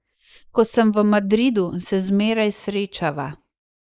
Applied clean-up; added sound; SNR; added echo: neural mask model Resemble Enhance denoiser.